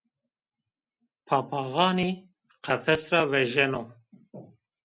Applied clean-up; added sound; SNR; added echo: none; none; none; none.